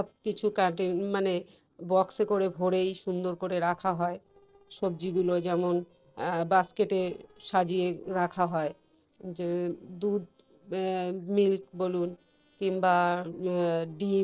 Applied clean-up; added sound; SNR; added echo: neural separator model SepFormer DNS4.